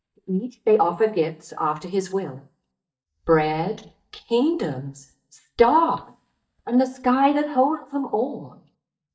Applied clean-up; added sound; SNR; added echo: neural mask model DeepFilterNet 3.